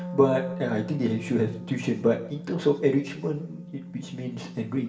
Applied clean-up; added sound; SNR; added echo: none; Wind instrument, woodwind instrument; 11 dB; reverberation time 0.7 s.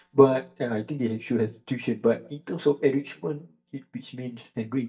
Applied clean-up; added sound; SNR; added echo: neural mask model DeepFilterNet 3.